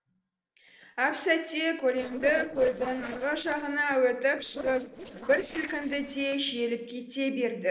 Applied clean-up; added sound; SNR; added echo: neural separator model SepFormer DNS4.